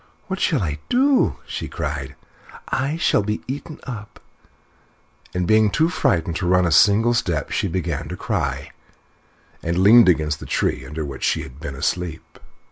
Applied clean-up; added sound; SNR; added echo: none; none; none; none.